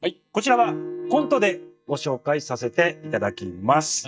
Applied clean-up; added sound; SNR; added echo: neural mask model DeepFilterNet 3.